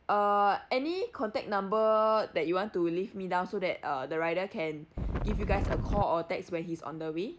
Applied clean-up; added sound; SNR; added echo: none; Wind; 0 dB; none.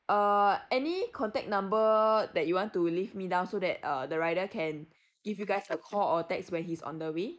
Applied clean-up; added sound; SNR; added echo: neural mask model Resemble Enhance denoiser.